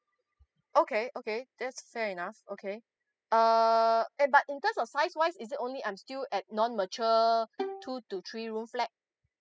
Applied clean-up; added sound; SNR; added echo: classical method spectral subtraction.